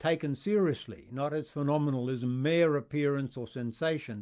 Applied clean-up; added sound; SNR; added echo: none; none; none; none.